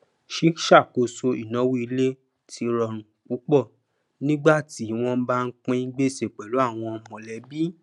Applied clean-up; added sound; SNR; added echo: none; none; none; none.